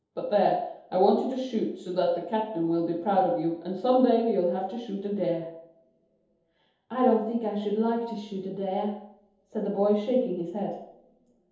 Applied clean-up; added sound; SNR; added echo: none; none; none; reverberation time 0.8 s.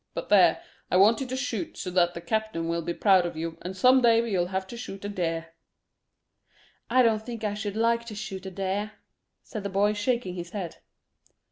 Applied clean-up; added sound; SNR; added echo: none; none; none; none.